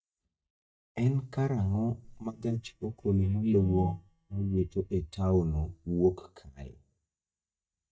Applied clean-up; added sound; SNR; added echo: neural mask model DeepFilterNet 3.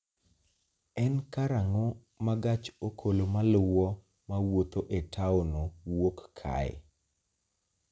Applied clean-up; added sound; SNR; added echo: none; none; none; none.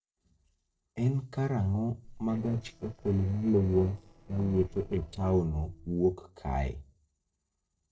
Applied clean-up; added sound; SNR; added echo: neural separator model SepFormer DNS4.